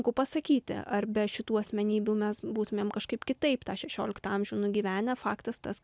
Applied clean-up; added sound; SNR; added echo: none; none; none; none.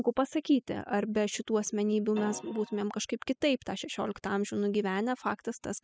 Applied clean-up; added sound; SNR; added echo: classical method spectral subtraction.